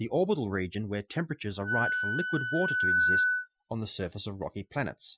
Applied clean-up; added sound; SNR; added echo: classical method Wiener filter.